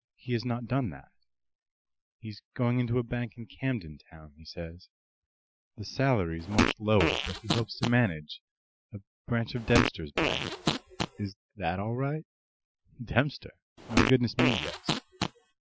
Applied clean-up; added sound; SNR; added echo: classical method Wiener filter.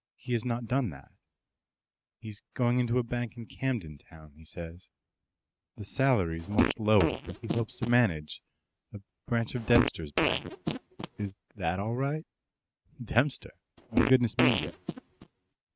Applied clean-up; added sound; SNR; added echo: neural mask model RNNoise.